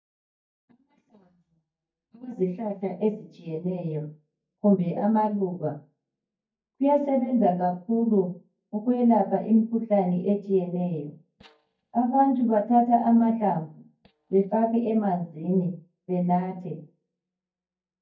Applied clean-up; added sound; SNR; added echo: neural mask model DeepFilterNet 3.